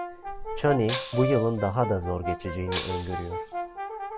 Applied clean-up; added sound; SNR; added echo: none; Shatter + Brass instrument; 5 dB; none.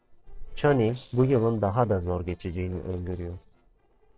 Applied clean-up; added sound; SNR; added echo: neural separator model SepFormer DNS4.